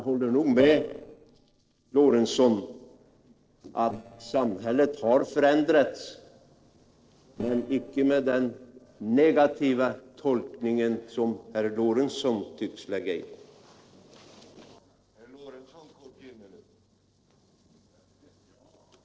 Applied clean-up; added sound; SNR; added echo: neural separator model SepFormer DNS4.